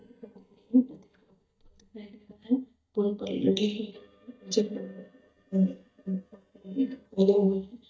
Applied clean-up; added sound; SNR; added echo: neural mask model DeepFilterNet 3.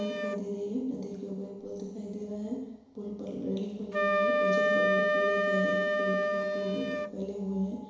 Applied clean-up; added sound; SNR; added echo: none; Wind instrument, woodwind instrument; -4 dB; reverberation time 1.0 s.